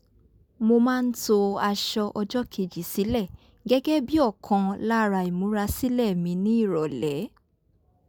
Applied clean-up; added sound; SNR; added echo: none; none; none; none.